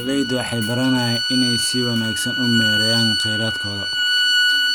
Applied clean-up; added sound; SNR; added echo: none; Bowed string instrument; -2 dB; none.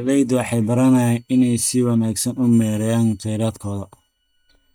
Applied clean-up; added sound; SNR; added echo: neural mask model DeepFilterNet 3.